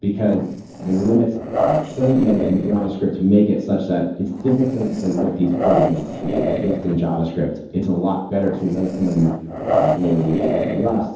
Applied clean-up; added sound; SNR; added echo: neural separator model SepFormer DNS4.